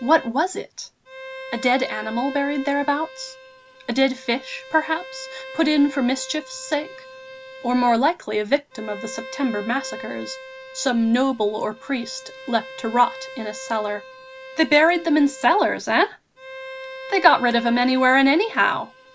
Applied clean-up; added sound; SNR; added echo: none; Bowed string instrument; 16 dB; none.